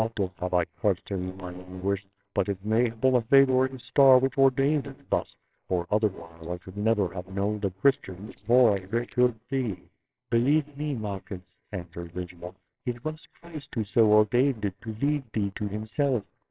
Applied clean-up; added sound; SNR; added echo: neural separator model SepFormer WHAMR!.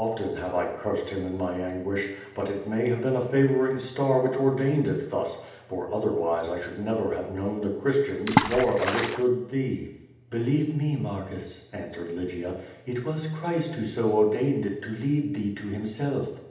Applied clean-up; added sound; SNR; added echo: none; Water / Splash, splatter; -1 dB; reverberation time 0.8 s.